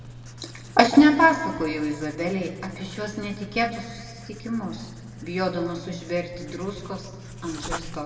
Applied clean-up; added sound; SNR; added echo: none; Writing; 15 dB; reverberation time 1.6 s.